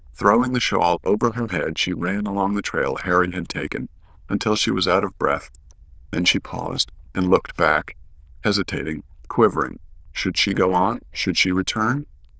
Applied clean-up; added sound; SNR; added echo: neural diffusion model UNIVERSE++.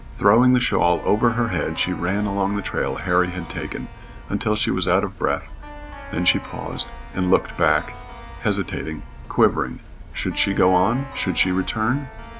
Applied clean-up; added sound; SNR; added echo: none; Keyboard (musical); 13 dB; none.